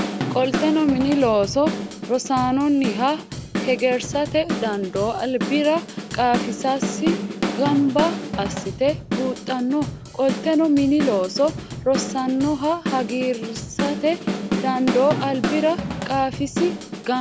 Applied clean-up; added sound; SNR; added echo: none; Drum / Drum kit; 6 dB; none.